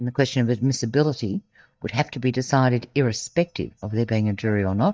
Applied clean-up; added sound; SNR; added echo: neural mask model DeepFilterNet 3.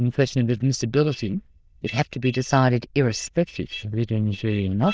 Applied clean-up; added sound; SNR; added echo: neural diffusion model UNIVERSE++.